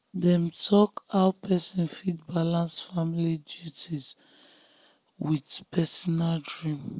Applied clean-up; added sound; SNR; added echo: none; none; none; none.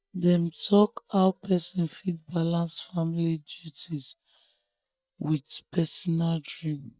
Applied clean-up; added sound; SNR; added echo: neural mask model DeepFilterNet 3.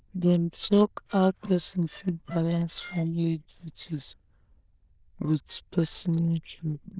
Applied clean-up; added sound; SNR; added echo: neural diffusion model UNIVERSE++.